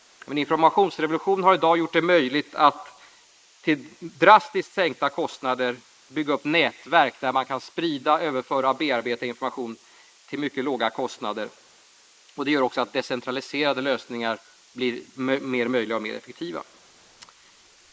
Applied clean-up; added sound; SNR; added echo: neural mask model Resemble Enhance denoiser.